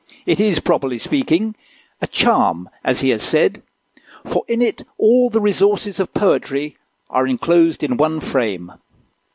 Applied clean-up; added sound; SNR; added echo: none; none; none; none.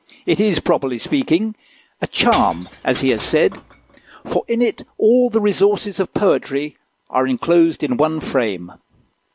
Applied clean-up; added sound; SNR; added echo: none; Shatter / Crushing; 17 dB; none.